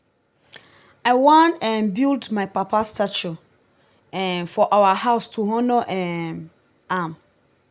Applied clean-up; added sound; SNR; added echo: none; none; none; none.